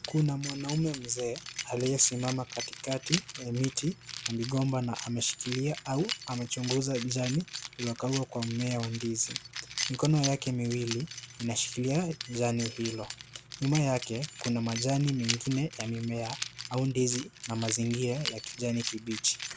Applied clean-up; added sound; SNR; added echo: none; Keys jangling; 9 dB; none.